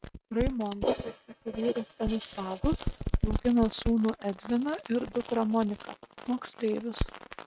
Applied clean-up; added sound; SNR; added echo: neural mask model RNNoise.